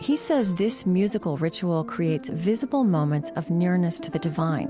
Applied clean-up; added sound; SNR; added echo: none; none; none; none.